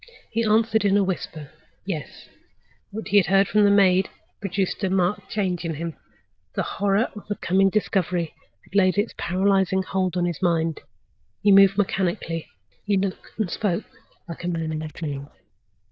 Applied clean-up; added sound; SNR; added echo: neural diffusion model UNIVERSE++.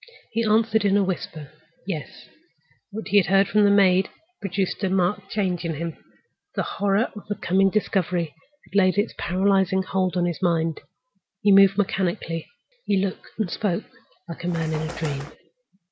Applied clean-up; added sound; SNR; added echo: none; Bird; 12 dB; none.